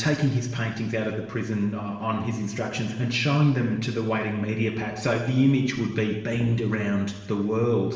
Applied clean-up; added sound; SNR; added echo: none; Brass instrument; 14 dB; reverberation time 1.0 s.